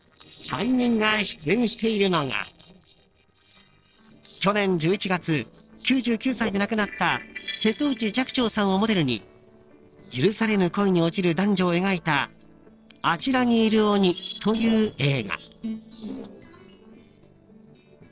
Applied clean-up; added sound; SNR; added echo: neural separator model SepFormer DNS4.